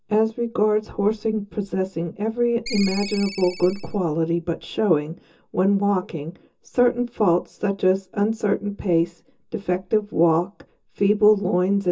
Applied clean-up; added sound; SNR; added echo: none; Ringtone; 10 dB; reverberation time 0.2 s.